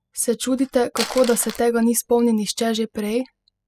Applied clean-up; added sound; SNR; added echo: classical method spectral subtraction.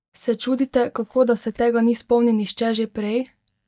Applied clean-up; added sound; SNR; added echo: neural mask model DeepFilterNet 3.